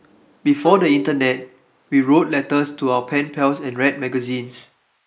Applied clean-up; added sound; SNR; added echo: neural mask model Resemble Enhance denoiser.